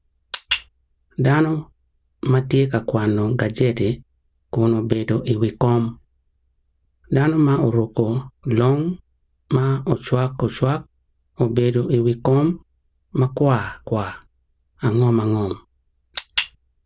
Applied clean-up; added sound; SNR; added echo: none; none; none; none.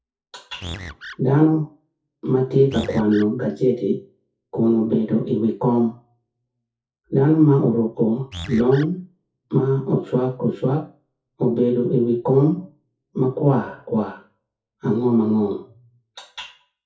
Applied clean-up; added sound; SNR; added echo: classical method WPE with log-MMSE.